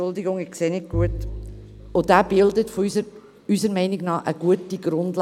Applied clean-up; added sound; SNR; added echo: none; Bowed string instrument; 10 dB; none.